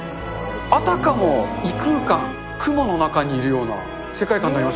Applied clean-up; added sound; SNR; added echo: none; none; none; none.